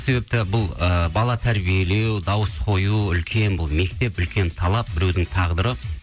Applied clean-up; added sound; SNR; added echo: none; none; none; none.